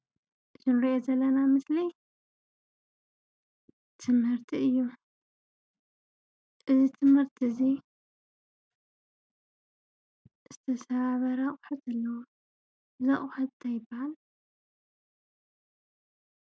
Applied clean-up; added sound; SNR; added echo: none; none; none; none.